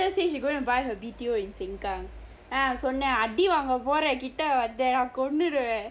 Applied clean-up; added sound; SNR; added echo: none; none; none; none.